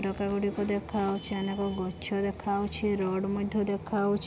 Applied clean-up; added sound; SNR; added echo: none; none; none; none.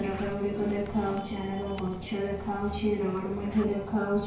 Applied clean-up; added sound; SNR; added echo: none; Zipper (clothing); 20 dB; reverberation time 0.5 s.